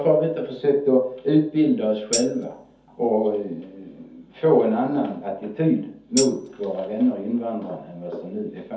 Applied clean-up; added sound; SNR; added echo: none; Tambourine; 8 dB; reverberation time 0.5 s.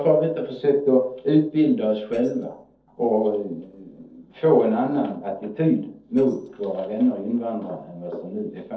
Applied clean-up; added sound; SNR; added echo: neural separator model SepFormer DNS4.